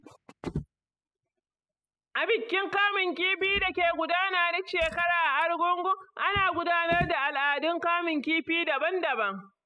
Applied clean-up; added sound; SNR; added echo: classical method spectral subtraction.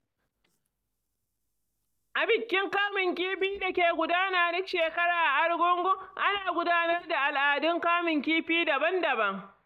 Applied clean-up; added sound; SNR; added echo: neural mask model DeepFilterNet 3.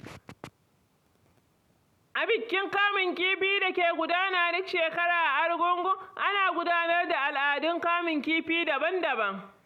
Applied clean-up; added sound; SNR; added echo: none; none; none; none.